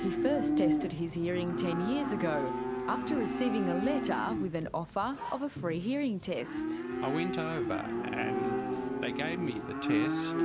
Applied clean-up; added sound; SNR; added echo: none; Livestock, farm animals, working animals; -1 dB; none.